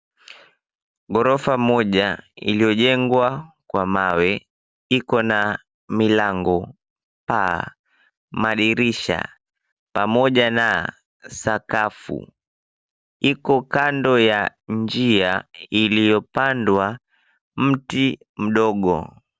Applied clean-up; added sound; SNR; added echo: none; none; none; none.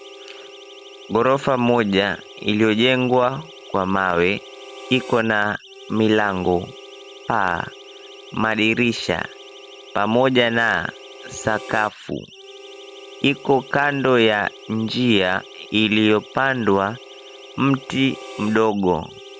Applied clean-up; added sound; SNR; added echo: none; Siren + Harmonica; 19 dB; none.